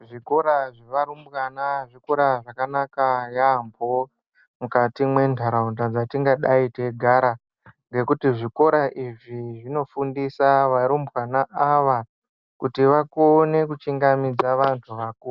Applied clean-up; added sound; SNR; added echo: none; none; none; none.